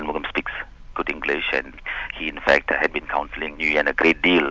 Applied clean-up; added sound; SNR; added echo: none; none; none; none.